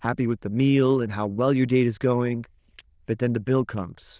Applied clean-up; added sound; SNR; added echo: neural diffusion model UNIVERSE++.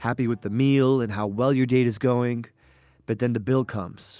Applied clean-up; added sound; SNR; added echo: none; none; none; none.